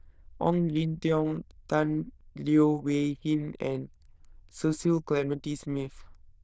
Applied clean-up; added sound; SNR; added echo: neural diffusion model UNIVERSE++.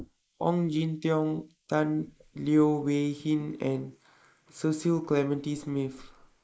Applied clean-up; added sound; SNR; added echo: neural mask model Resemble Enhance denoiser.